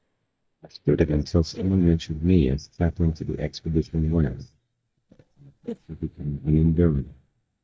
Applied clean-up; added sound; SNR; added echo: neural mask model DeepFilterNet 3.